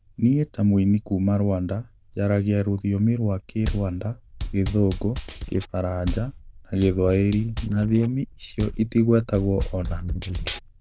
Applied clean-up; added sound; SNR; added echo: neural diffusion model UNIVERSE++.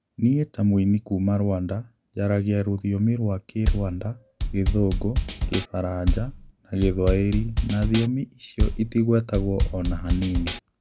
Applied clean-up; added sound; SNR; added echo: none; Bass drum / Snare drum / Drum kit; 1 dB; none.